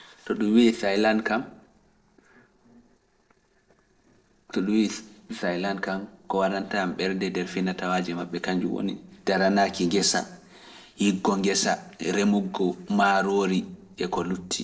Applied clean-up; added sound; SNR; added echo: neural separator model SepFormer DNS4.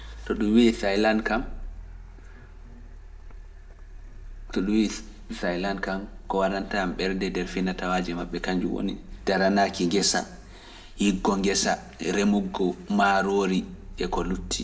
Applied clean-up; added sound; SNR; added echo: none; Car; 14 dB; reverberation time 0.5 s.